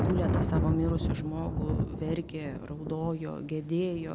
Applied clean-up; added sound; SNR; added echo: none; Thunder; -1 dB; none.